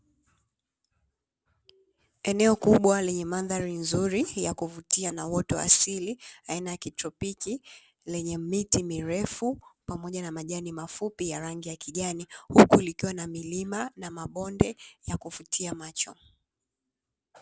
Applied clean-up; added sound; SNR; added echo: none; none; none; none.